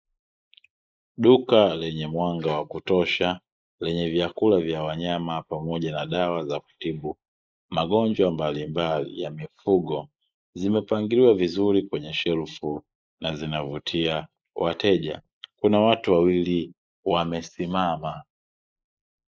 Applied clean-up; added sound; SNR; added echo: neural mask model Resemble Enhance denoiser.